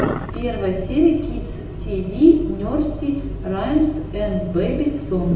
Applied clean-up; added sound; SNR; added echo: none; none; none; reverberation time 0.8 s.